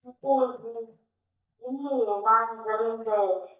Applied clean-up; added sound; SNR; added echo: neural mask model DeepFilterNet 3.